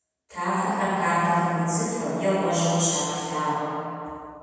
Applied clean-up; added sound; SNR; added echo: none; none; none; reverberation time 2.1 s.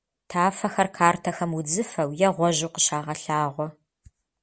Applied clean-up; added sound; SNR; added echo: none; none; none; none.